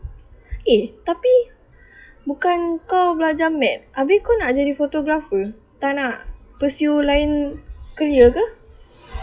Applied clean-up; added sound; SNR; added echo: classical method WPE with log-MMSE.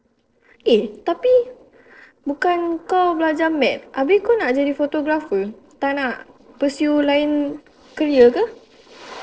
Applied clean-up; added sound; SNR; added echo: neural separator model SepFormer DNS4.